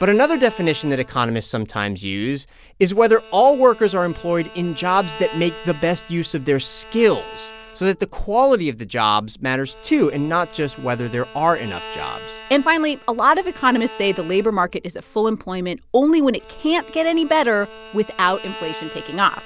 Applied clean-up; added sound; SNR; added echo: none; Bowed string instrument; 19 dB; none.